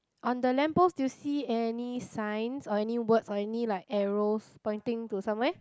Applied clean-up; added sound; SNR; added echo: none; none; none; none.